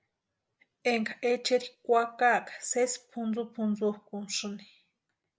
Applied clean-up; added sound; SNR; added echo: none; none; none; none.